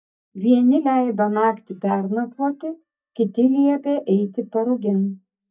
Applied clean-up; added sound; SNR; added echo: neural mask model DeepFilterNet 3.